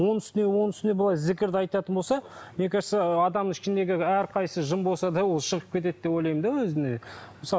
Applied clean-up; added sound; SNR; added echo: none; none; none; none.